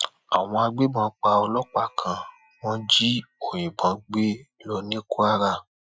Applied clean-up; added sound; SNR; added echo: classical method Wiener filter.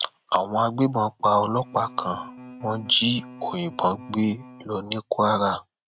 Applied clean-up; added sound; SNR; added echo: neural mask model RNNoise.